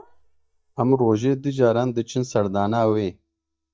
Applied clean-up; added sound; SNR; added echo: neural mask model DeepFilterNet 3.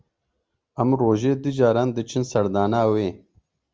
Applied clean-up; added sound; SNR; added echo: none; none; none; none.